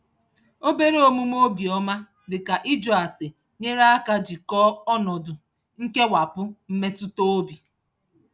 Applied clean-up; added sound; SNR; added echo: none; none; none; none.